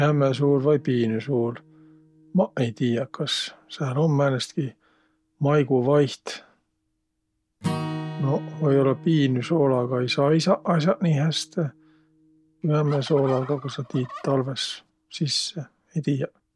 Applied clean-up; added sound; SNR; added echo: none; Fowl + Acoustic guitar / Strum; 16 dB; none.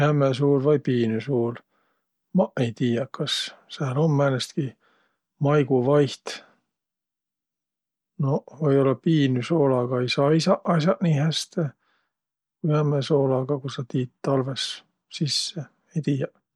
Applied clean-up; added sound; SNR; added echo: none; none; none; none.